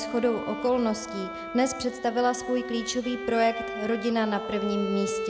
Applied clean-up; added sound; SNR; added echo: none; Bowed string instrument; 8 dB; none.